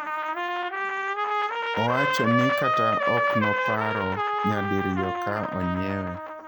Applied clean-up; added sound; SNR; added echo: none; Trumpet; -3 dB; none.